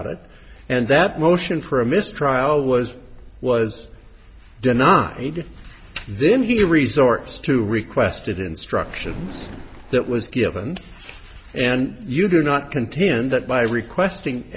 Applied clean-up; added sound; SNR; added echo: none; Thunder; 15 dB; none.